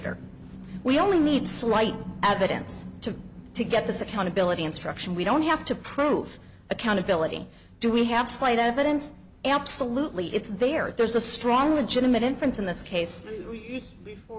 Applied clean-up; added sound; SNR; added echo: none; none; none; none.